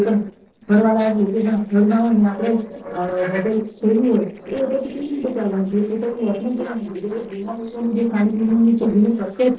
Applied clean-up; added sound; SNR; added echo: neural separator model SepFormer DNS4.